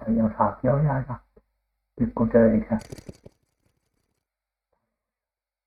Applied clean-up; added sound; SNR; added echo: neural mask model RNNoise.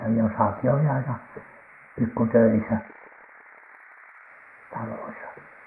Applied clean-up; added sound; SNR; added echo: neural mask model Resemble Enhance denoiser.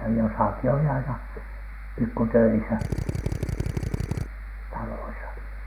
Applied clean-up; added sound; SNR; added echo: none; Drill; 2 dB; none.